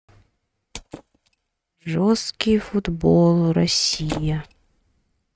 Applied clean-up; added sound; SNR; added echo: neural mask model RNNoise.